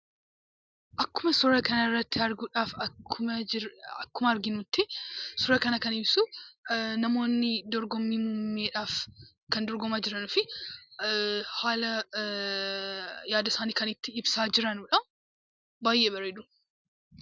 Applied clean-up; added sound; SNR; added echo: none; none; none; none.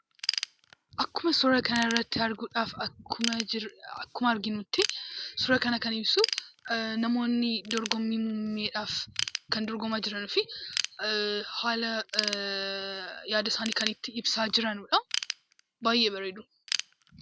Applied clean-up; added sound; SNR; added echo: none; Ratchet, pawl / Tools; 9 dB; none.